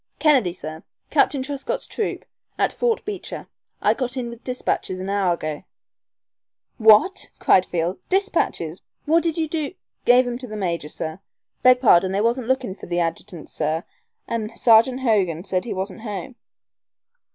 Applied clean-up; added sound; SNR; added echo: none; none; none; none.